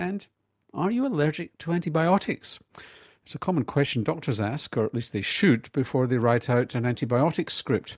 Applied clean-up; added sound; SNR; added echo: none; none; none; none.